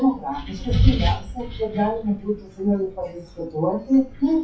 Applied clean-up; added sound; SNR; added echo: classical method WPE with log-MMSE.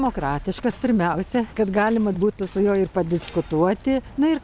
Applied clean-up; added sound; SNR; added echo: none; none; none; none.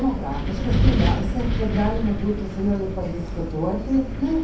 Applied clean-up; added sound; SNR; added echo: none; Wind; -1 dB; reverberation time 0.7 s.